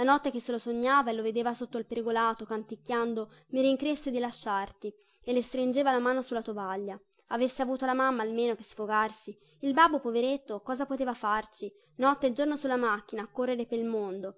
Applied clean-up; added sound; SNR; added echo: none; none; none; none.